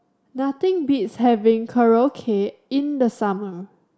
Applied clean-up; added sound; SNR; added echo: none; none; none; none.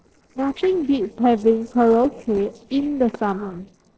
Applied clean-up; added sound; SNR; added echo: neural separator model SepFormer DNS4.